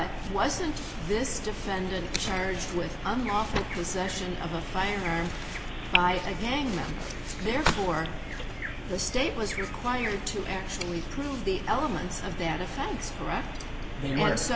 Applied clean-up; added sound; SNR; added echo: none; Bird vocalization, bird call, bird song; 10 dB; none.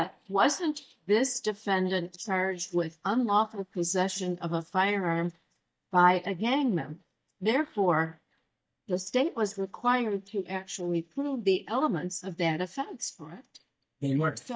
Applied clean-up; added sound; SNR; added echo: neural mask model DeepFilterNet 3.